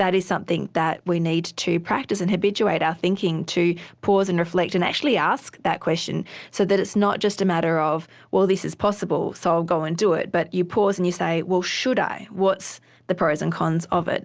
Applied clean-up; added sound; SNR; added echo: none; none; none; none.